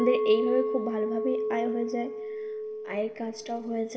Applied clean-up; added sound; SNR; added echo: none; Chink, clink; 1 dB; reverberation time 1.6 s.